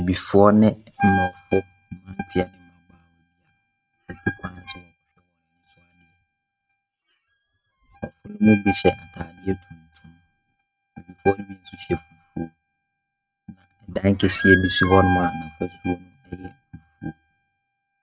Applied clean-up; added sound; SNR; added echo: neural mask model RNNoise.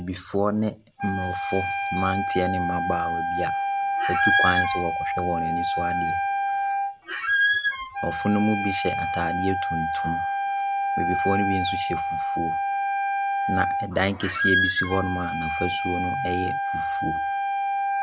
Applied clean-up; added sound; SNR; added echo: none; Wind instrument, woodwind instrument + Squeak; -4 dB; none.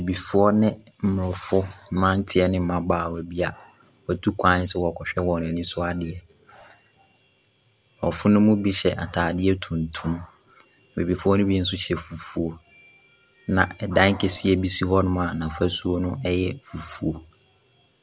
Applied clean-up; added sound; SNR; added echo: none; none; none; none.